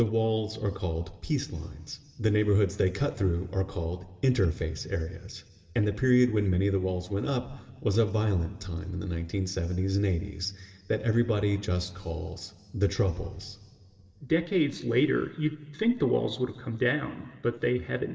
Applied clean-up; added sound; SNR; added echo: none; none; none; reverberation time 1.9 s.